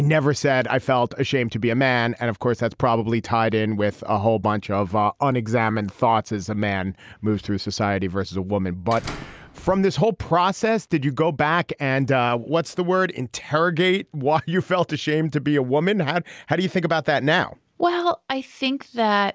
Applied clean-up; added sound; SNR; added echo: none; Slam; 14 dB; none.